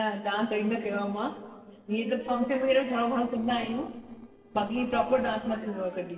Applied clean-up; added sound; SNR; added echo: neural separator model SepFormer DNS4.